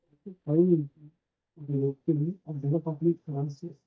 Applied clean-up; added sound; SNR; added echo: neural mask model DeepFilterNet 3.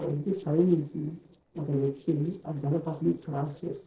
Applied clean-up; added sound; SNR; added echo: neural separator model SepFormer DNS4.